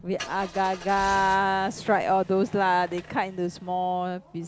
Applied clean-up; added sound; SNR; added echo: none; Engine starting / Car; 17 dB; none.